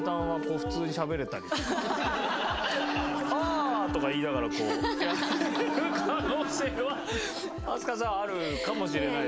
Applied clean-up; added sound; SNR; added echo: none; Wind instrument, woodwind instrument; 6 dB; none.